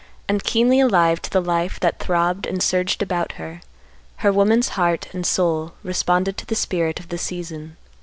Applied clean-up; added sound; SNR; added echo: none; none; none; none.